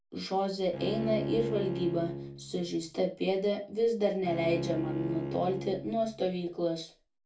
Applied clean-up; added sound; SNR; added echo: none; Bowed string instrument; 7 dB; reverberation time 0.2 s.